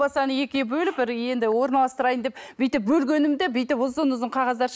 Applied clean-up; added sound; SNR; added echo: none; none; none; none.